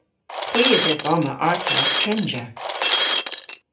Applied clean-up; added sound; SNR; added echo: none; Shatter; -1 dB; reverberation time 0.3 s.